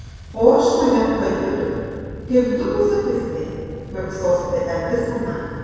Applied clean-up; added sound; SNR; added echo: none; Engine starting; 14 dB; reverberation time 2.2 s.